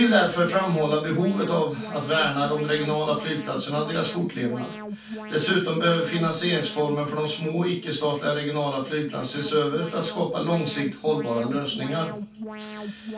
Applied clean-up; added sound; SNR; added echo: none; Alarm; 12 dB; reverberation time 0.2 s.